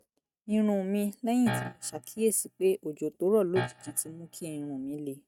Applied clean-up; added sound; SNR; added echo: neural mask model RNNoise.